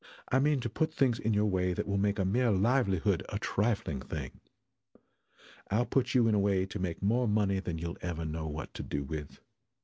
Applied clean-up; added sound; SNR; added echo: none; none; none; none.